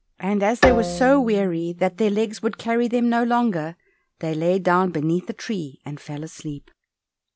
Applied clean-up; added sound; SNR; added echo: none; Bowed string instrument; 6 dB; none.